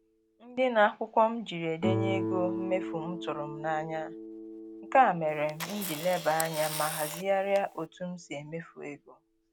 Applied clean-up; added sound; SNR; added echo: none; Guitar + Camera; 7 dB; none.